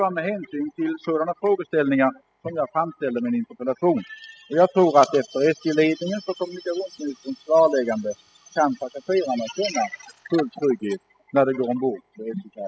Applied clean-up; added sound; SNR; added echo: classical method spectral subtraction.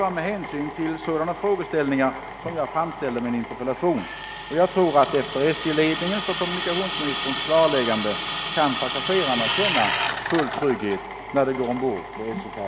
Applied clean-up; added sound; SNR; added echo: none; Drill; 4 dB; none.